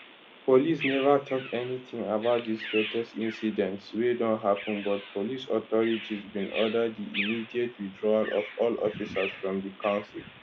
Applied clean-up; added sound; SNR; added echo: none; Bird vocalization, bird call, bird song; 12 dB; none.